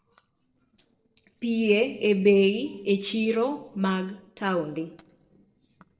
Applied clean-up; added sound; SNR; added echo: neural separator model SepFormer DNS4.